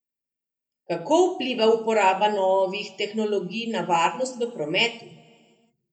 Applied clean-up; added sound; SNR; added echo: none; none; none; reverberation time 1.1 s.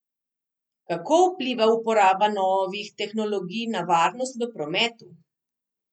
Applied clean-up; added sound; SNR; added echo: none; none; none; none.